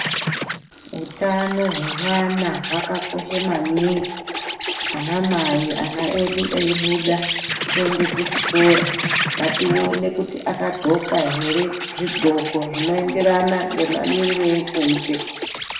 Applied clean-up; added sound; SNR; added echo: none; Insect; 5 dB; reverberation time 0.9 s.